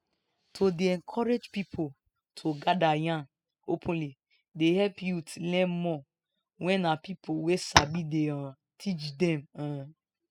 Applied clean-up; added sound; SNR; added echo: classical method spectral subtraction.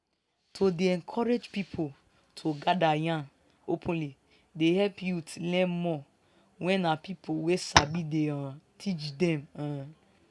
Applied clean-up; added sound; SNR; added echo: none; Tap; -4 dB; none.